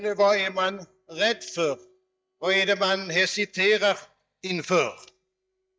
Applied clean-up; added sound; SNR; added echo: neural mask model DeepFilterNet 3.